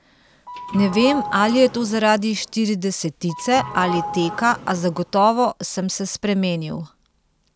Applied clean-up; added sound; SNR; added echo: none; Sliding door / Doorbell; 11 dB; none.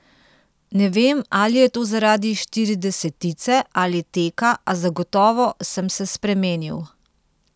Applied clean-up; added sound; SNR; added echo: none; none; none; none.